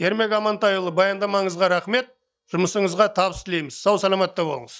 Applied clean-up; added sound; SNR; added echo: neural mask model DeepFilterNet 3.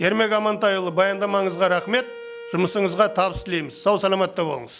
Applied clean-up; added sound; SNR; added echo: none; Wind instrument, woodwind instrument; 18 dB; none.